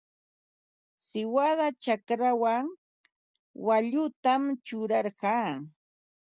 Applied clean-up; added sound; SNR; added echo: none; none; none; none.